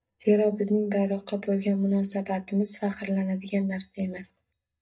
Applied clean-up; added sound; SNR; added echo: neural mask model DeepFilterNet 3.